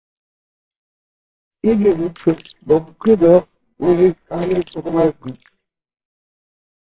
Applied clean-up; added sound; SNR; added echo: neural separator model SepFormer WHAMR!.